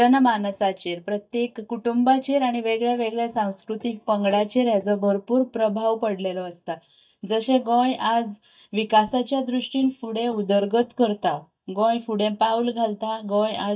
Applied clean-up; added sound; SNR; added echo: neural mask model DeepFilterNet 3.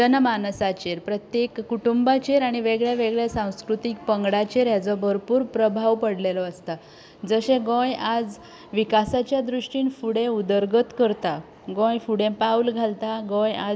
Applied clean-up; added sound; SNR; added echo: none; none; none; none.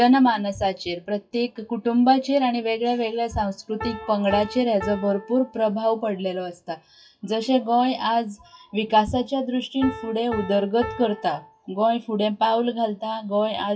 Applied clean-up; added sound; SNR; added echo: classical method WPE with log-MMSE.